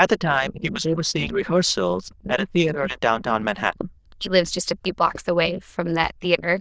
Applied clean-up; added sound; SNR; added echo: neural diffusion model UNIVERSE++.